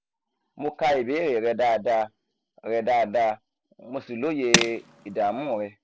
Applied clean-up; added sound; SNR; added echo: none; Tools; 1 dB; none.